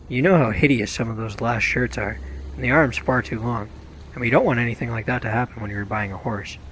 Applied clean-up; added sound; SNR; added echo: none; Car passing by / Idling / Accelerating, revving, vroom; 16 dB; none.